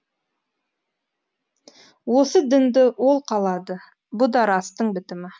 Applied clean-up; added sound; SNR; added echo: none; none; none; none.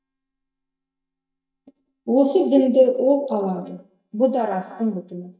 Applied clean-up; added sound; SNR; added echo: neural mask model DeepFilterNet 3.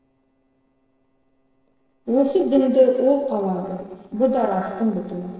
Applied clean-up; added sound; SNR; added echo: neural separator model SepFormer DNS4.